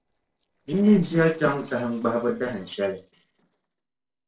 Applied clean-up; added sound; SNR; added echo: neural separator model SepFormer DNS4.